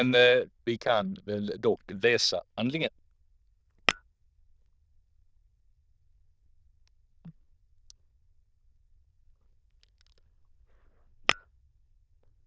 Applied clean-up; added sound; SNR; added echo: neural diffusion model UNIVERSE++.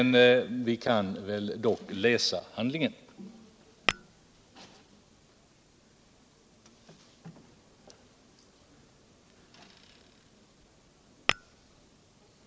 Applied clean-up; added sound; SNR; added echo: none; Tap / Glass; 1 dB; none.